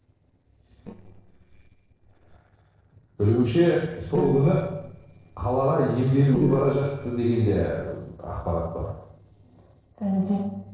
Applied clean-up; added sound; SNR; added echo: neural separator model SepFormer DNS4.